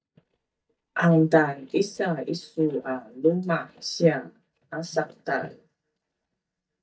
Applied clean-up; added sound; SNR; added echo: neural mask model DeepFilterNet 3.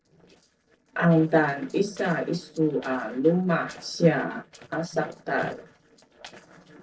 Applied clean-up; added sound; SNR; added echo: neural separator model SepFormer DNS4.